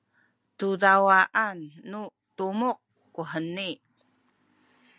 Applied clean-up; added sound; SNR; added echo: none; none; none; none.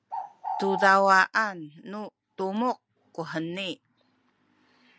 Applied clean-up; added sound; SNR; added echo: none; Bird; 4 dB; none.